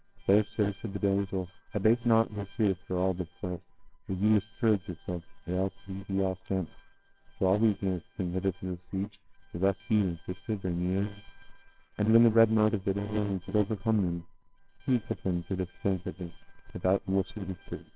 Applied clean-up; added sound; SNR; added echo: neural separator model SepFormer WHAMR!.